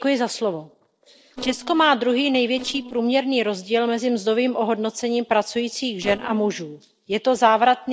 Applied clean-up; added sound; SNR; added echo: neural separator model SepFormer DNS4.